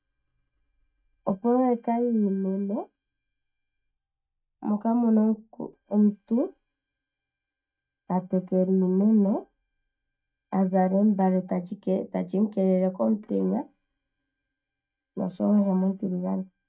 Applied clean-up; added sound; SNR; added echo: neural mask model DeepFilterNet 3.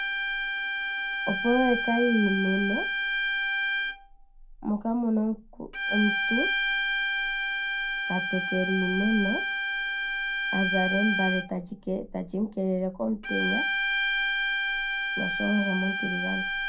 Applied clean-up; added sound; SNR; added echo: none; Bowed string instrument; -1 dB; reverberation time 0.2 s.